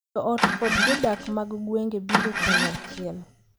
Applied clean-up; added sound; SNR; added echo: none; Engine starting; -2 dB; none.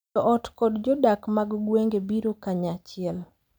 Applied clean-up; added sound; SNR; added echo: none; none; none; none.